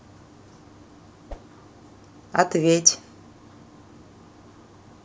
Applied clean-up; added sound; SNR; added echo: none; Whoosh, swoosh, swish; 14 dB; none.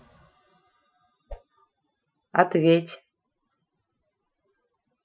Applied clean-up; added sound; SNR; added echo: classical method Wiener filter.